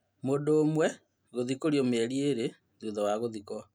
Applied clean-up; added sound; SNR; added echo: none; none; none; none.